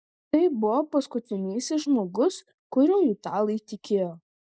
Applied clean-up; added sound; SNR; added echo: neural mask model Resemble Enhance denoiser.